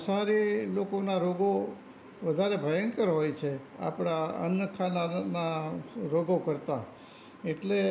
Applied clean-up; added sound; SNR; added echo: none; none; none; none.